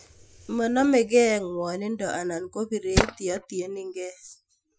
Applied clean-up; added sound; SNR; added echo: classical method Wiener filter.